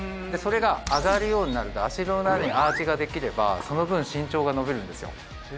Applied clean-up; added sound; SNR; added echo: none; Gunshot, gunfire; 20 dB; none.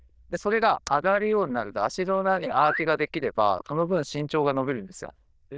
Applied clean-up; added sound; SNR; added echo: neural diffusion model UNIVERSE++.